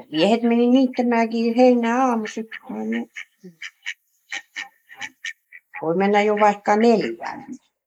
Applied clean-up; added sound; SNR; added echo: neural mask model Resemble Enhance denoiser.